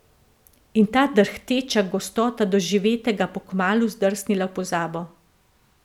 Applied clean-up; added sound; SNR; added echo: none; none; none; none.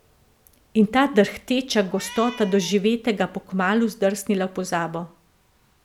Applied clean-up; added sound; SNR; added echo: none; Meow; 17 dB; none.